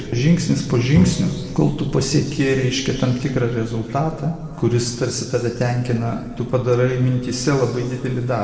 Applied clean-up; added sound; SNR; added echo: none; Bowed string instrument; 11 dB; reverberation time 1.9 s.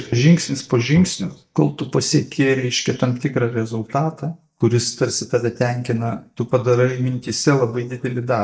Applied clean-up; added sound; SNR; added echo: neural mask model DeepFilterNet 3.